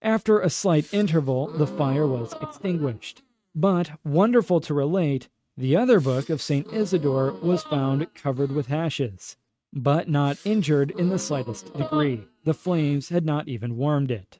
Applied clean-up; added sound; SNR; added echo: neural mask model RNNoise.